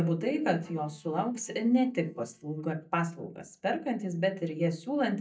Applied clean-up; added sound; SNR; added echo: neural mask model DeepFilterNet 3.